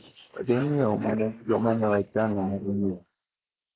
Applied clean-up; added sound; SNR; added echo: neural mask model Resemble Enhance denoiser.